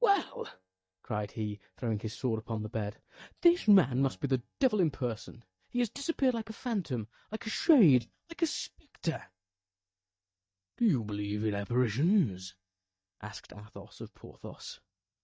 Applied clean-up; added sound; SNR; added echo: neural mask model DeepFilterNet 3.